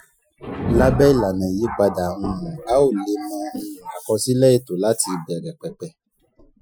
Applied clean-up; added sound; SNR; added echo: classical method Wiener filter.